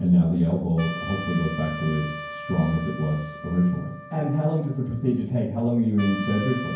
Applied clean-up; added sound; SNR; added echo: none; Trumpet; 13 dB; reverberation time 0.9 s.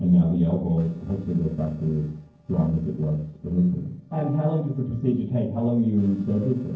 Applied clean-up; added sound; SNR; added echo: neural separator model SepFormer DNS4.